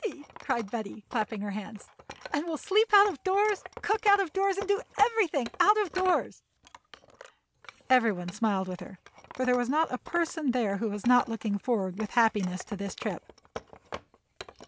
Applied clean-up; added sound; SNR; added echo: none; Wood; 18 dB; none.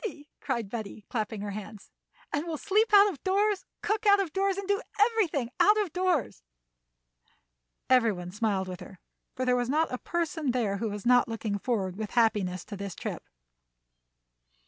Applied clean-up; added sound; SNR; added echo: none; none; none; none.